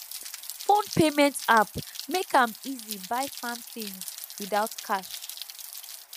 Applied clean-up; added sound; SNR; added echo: none; Rain; 12 dB; none.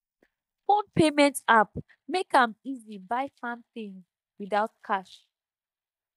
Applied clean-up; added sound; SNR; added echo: neural mask model DeepFilterNet 3.